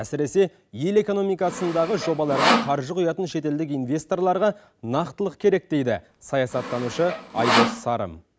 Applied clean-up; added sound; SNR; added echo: none; Sawing; 3 dB; none.